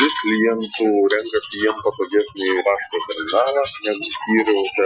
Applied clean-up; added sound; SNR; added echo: classical method Wiener filter.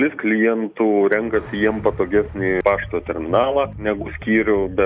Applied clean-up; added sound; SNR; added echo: none; none; none; none.